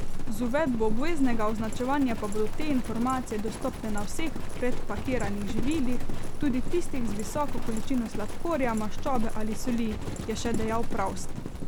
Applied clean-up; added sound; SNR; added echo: none; Livestock, farm animals, working animals; -3 dB; none.